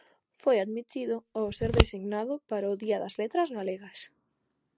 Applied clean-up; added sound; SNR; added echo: none; Scissors; -3 dB; none.